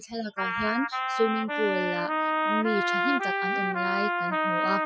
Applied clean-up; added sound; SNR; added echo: classical method Wiener filter.